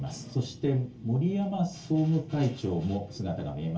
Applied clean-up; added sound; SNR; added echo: none; none; none; reverberation time 0.3 s.